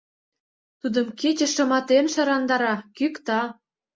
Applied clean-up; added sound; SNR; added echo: none; none; none; none.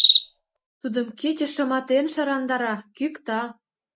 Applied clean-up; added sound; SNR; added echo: neural mask model RNNoise.